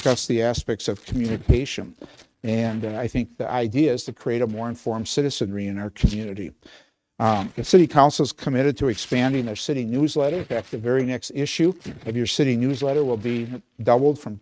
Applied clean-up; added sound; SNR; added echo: neural mask model RNNoise.